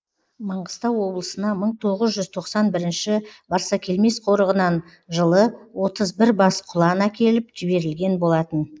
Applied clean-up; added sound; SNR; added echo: neural mask model Resemble Enhance denoiser.